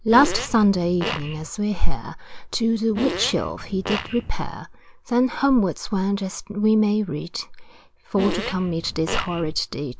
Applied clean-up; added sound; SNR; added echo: none; Fart; 9 dB; none.